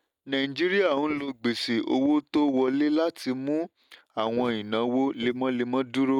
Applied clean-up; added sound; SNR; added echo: neural mask model DeepFilterNet 3.